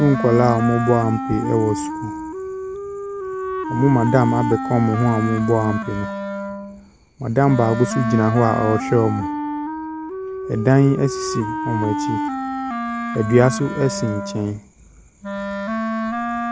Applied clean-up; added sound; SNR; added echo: none; Wind instrument, woodwind instrument; 5 dB; none.